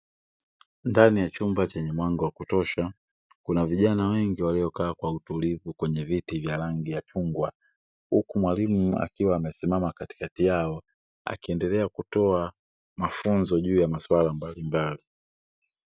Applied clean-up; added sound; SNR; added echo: none; none; none; none.